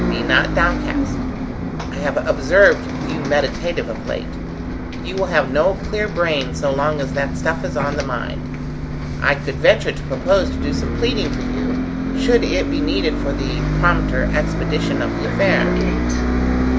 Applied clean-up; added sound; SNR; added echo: none; Bus; 0 dB; none.